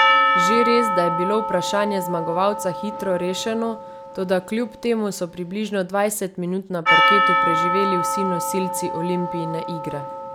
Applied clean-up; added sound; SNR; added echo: none; Percussion; -1 dB; none.